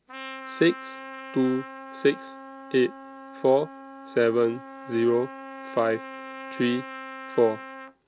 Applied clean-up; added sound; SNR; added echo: none; Trumpet; 13 dB; none.